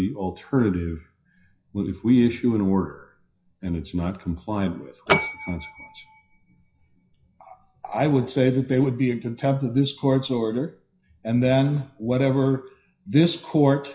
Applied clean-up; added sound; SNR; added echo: classical method WPE with log-MMSE.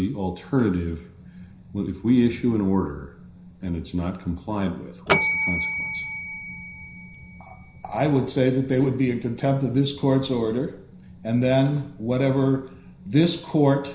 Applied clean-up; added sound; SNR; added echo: none; Bell; 11 dB; reverberation time 0.5 s.